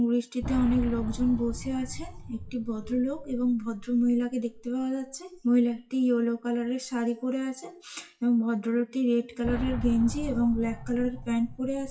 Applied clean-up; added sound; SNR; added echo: classical method WPE with log-MMSE.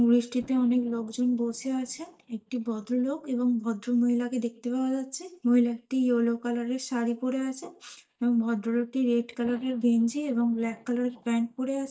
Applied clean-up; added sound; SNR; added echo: neural mask model DeepFilterNet 3.